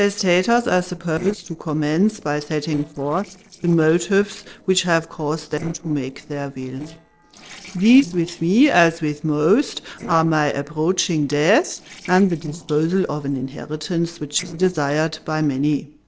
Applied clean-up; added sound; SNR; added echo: neural separator model SepFormer DNS4.